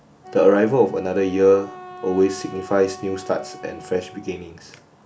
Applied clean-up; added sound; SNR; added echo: none; Wind instrument, woodwind instrument; 18 dB; none.